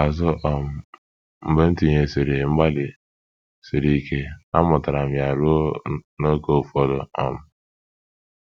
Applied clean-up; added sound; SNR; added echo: none; none; none; none.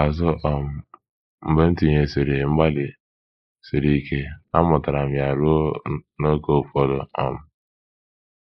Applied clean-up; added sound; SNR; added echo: neural mask model Resemble Enhance denoiser.